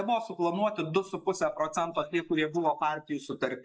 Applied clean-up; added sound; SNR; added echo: neural mask model Resemble Enhance denoiser.